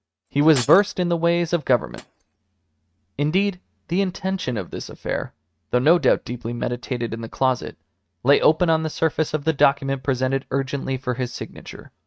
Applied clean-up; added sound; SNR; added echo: neural mask model RNNoise.